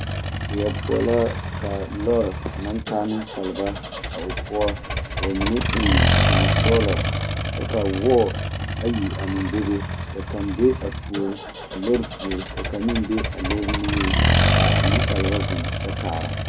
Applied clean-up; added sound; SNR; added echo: none; Accelerating, revving, vroom; -2 dB; reverberation time 0.4 s.